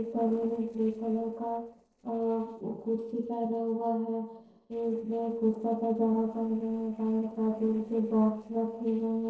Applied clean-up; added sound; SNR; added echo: neural separator model SepFormer DNS4.